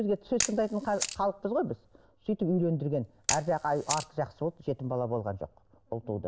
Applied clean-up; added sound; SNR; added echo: none; Camera; 7 dB; none.